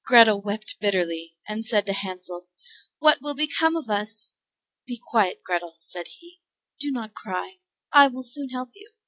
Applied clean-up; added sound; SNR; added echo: none; none; none; none.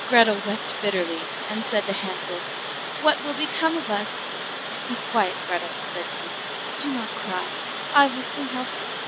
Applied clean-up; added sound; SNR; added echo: none; Water; 4 dB; none.